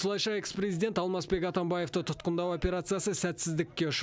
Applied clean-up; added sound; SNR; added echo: none; none; none; none.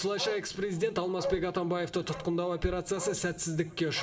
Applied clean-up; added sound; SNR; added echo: none; Bark; 12 dB; reverberation time 1.3 s.